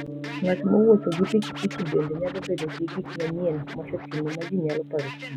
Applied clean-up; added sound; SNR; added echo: none; Gong + Scratching (performance technique); 10 dB; none.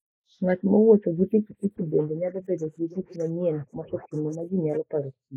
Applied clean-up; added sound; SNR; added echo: neural mask model Resemble Enhance denoiser.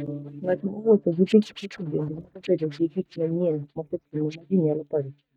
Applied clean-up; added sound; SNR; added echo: neural mask model DeepFilterNet 3.